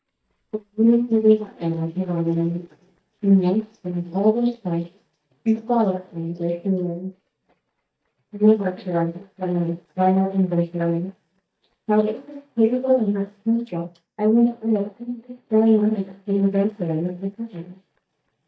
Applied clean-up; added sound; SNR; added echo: neural mask model DeepFilterNet 3.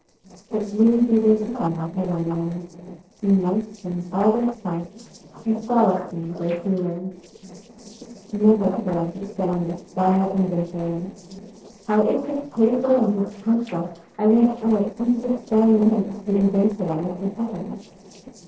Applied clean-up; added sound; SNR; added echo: neural separator model SepFormer DNS4.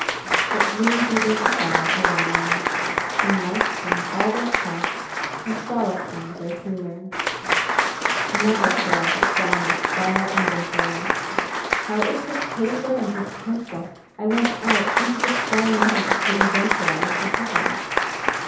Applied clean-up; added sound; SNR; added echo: none; Applause / Crowd; -3 dB; reverberation time 0.8 s.